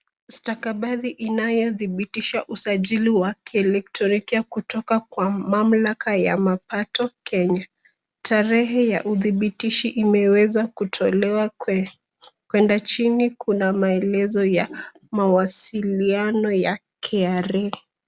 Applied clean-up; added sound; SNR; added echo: none; none; none; none.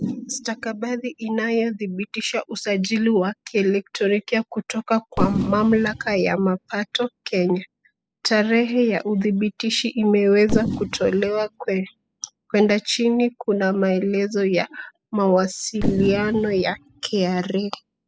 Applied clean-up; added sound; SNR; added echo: classical method spectral subtraction.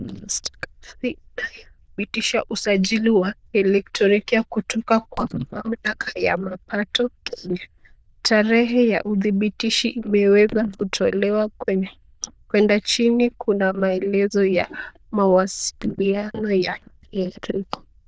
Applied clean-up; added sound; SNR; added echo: neural diffusion model UNIVERSE++.